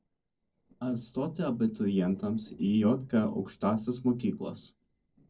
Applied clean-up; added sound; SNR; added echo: neural separator model SepFormer DNS4.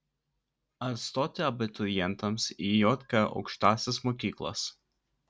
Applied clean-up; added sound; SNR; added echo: none; none; none; none.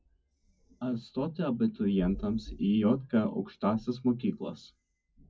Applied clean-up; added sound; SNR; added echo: classical method WPE with log-MMSE.